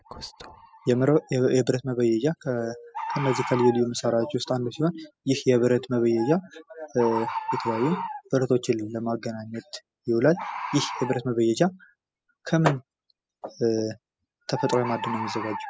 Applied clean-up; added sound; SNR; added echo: classical method spectral subtraction.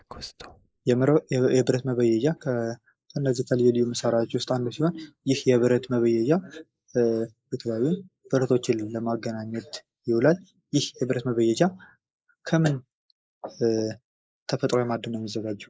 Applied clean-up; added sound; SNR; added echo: neural mask model Resemble Enhance denoiser.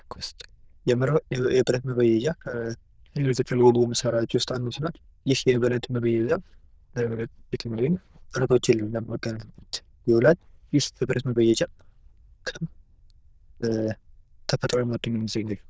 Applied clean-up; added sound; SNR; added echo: neural diffusion model UNIVERSE++.